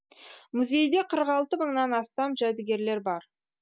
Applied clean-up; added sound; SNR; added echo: none; none; none; none.